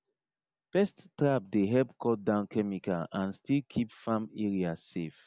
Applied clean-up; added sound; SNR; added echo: none; none; none; none.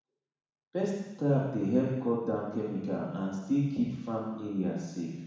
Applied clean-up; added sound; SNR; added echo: none; none; none; reverberation time 1.1 s.